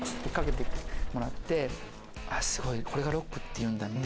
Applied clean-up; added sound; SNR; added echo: none; Bus / Engine; 1 dB; none.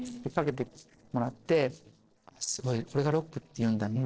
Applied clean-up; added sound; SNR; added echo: neural separator model SepFormer DNS4.